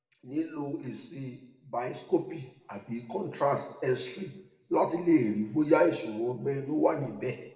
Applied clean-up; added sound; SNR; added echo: none; none; none; reverberation time 0.8 s.